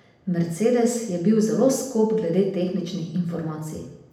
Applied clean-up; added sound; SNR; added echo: none; none; none; reverberation time 0.8 s.